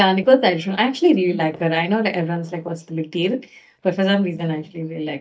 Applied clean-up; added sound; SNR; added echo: neural mask model DeepFilterNet 3.